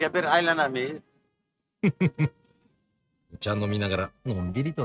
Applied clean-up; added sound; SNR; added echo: neural mask model RNNoise.